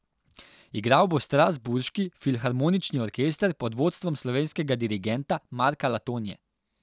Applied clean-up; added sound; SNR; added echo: none; none; none; none.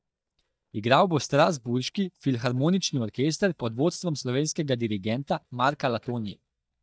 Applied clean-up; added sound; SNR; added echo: neural mask model DeepFilterNet 3.